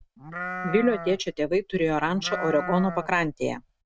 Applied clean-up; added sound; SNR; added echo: neural mask model RNNoise.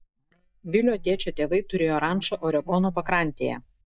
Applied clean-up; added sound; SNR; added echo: neural mask model DeepFilterNet 3.